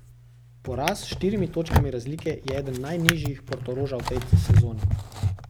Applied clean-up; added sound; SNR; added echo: none; Drawer open or close; -4 dB; none.